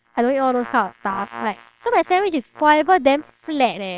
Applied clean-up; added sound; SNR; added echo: neural separator model SepFormer WHAMR!.